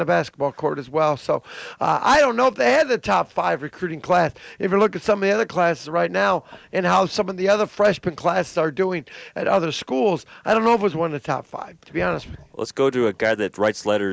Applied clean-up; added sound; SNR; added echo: none; none; none; none.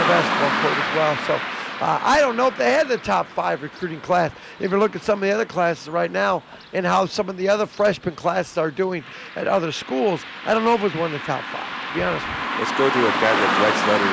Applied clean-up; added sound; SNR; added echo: none; Car passing by; 5 dB; none.